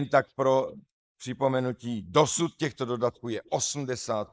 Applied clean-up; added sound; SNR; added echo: neural mask model Resemble Enhance denoiser.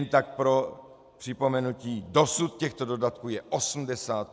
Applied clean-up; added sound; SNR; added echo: none; none; none; none.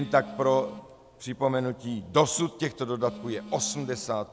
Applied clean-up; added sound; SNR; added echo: none; Telephone; 18 dB; none.